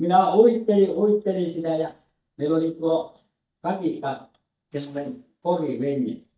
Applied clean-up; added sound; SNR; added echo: neural mask model DeepFilterNet 3.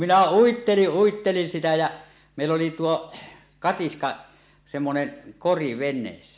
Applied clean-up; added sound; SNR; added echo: none; none; none; none.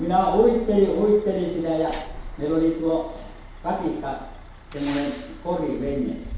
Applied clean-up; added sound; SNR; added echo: none; Truck; 14 dB; reverberation time 1.9 s.